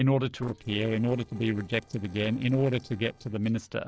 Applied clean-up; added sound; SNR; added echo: neural separator model SepFormer DNS4.